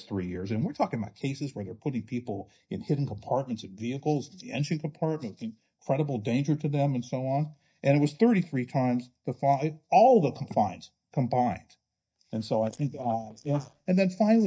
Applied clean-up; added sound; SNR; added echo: neural mask model DeepFilterNet 3.